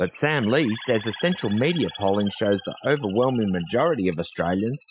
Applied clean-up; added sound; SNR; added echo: classical method Wiener filter.